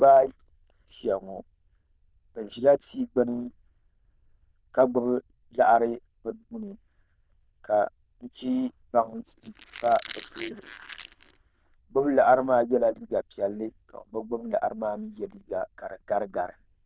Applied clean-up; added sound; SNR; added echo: neural diffusion model UNIVERSE++.